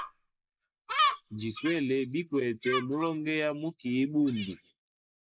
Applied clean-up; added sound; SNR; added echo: neural mask model Resemble Enhance denoiser.